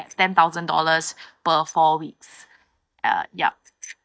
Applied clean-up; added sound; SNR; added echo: neural mask model DeepFilterNet 3.